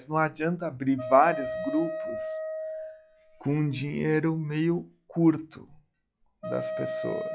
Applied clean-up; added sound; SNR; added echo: classical method log-MMSE.